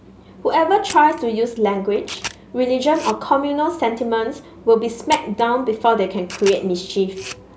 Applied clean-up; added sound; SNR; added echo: none; Camera; 18 dB; none.